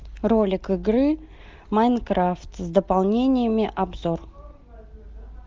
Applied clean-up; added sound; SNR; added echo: none; none; none; none.